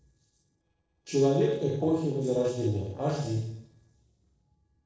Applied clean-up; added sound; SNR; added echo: neural separator model SepFormer DNS4.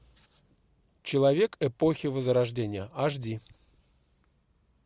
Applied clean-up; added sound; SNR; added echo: none; none; none; none.